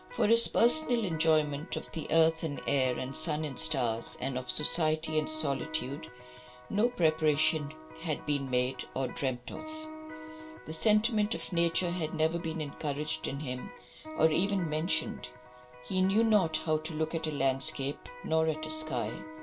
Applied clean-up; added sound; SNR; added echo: none; Electric guitar; 15 dB; reverberation time 0.2 s.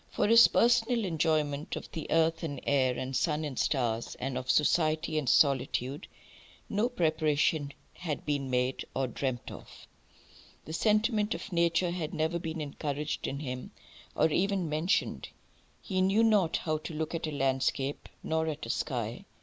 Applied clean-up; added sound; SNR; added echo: none; none; none; none.